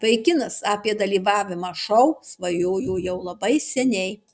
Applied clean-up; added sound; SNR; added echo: none; none; none; none.